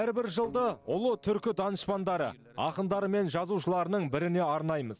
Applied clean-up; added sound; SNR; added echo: neural separator model SepFormer DNS4.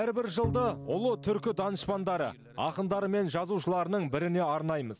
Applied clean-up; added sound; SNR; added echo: none; Bowed string instrument; 11 dB; none.